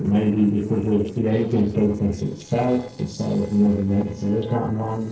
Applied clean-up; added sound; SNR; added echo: neural separator model SepFormer DNS4.